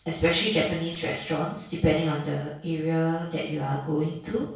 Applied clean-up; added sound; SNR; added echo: neural separator model SepFormer DNS4.